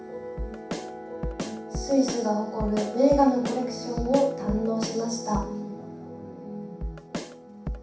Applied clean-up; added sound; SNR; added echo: none; Drum kit; 9 dB; reverberation time 0.7 s.